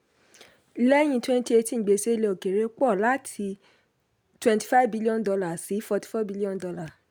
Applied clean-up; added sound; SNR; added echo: none; none; none; none.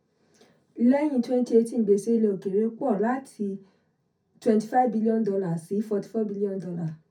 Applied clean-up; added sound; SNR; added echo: none; none; none; reverberation time 0.3 s.